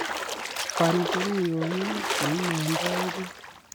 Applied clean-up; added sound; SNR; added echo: none; Splash, splatter; 1 dB; none.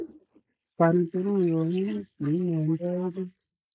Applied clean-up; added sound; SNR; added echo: neural mask model Resemble Enhance denoiser.